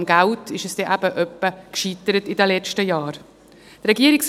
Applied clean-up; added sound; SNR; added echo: none; none; none; none.